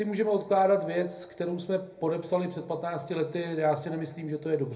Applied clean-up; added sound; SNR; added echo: none; none; none; reverberation time 0.3 s.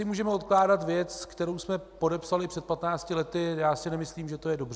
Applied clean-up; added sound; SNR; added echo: none; none; none; none.